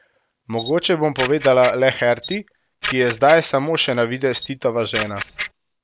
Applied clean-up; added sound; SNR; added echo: none; Camera; 11 dB; none.